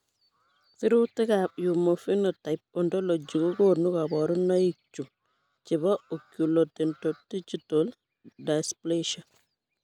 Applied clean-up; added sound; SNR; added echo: none; none; none; none.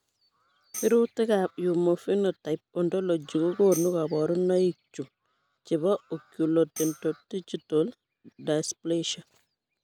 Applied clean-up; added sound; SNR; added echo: none; Tambourine; 17 dB; none.